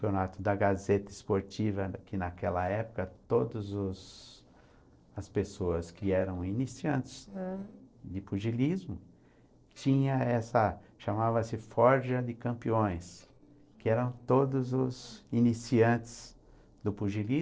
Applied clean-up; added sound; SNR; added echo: neural separator model SepFormer DNS4.